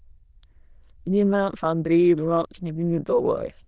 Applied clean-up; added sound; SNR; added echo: neural diffusion model UNIVERSE++.